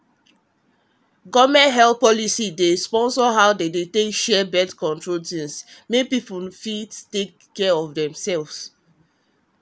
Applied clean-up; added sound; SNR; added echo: none; none; none; none.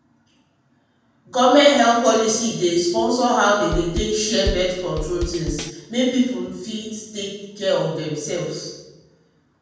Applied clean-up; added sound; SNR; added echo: none; Drum kit; 7 dB; reverberation time 1.1 s.